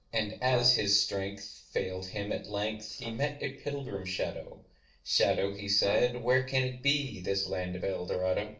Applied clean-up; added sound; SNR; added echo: neural separator model SepFormer DNS4.